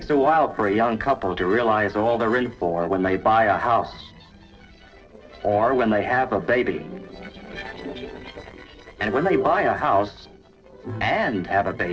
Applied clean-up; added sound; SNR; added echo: neural separator model SepFormer DNS4.